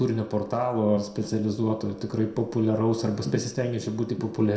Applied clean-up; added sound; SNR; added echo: none; none; none; reverberation time 0.5 s.